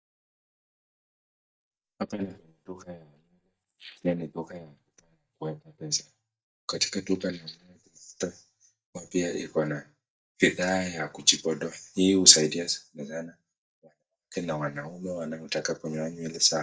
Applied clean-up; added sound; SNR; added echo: neural mask model DeepFilterNet 3.